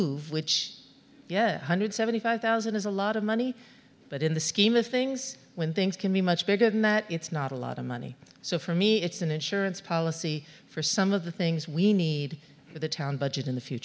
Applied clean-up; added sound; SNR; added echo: none; none; none; none.